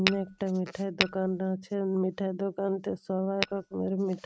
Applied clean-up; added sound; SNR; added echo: neural mask model RNNoise.